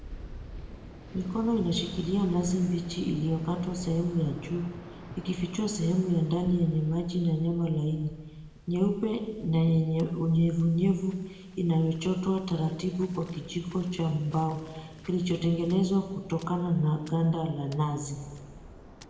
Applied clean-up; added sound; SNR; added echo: none; Waves, surf; 17 dB; reverberation time 1.1 s.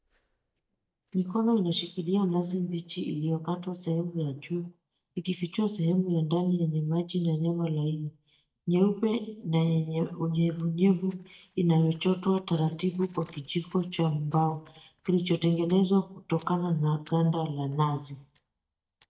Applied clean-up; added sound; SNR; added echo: neural mask model DeepFilterNet 3.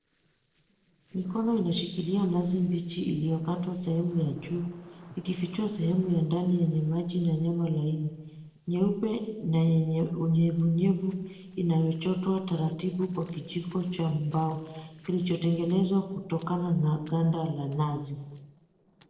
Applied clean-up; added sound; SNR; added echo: neural separator model SepFormer DNS4.